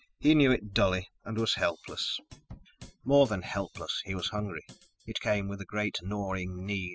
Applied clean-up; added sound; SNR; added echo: classical method spectral subtraction.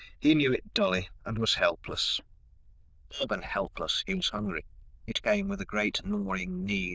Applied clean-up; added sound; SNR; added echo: neural diffusion model UNIVERSE++.